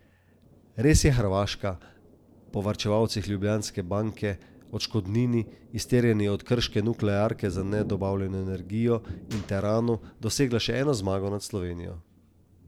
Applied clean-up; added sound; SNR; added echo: none; Thunder + Gunshot, gunfire; 19 dB; none.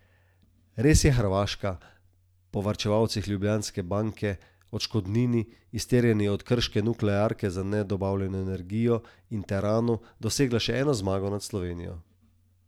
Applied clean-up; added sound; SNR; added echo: none; none; none; none.